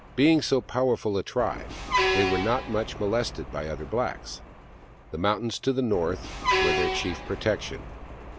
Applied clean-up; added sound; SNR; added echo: none; Truck; 4 dB; none.